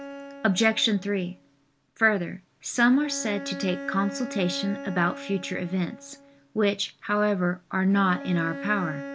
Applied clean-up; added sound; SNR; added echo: none; Bowed string instrument; 13 dB; none.